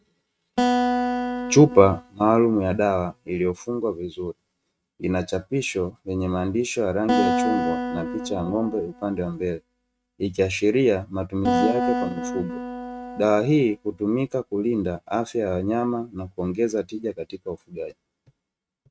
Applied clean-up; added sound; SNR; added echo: neural mask model RNNoise.